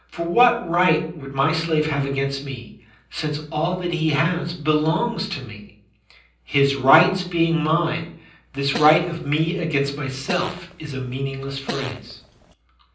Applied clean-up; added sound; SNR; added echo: none; Fart; 12 dB; reverberation time 0.6 s.